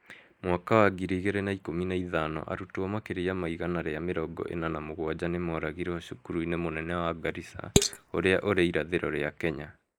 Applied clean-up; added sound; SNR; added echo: neural mask model Resemble Enhance denoiser.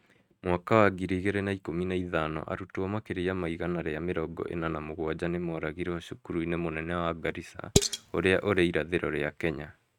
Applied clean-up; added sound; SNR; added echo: neural mask model RNNoise.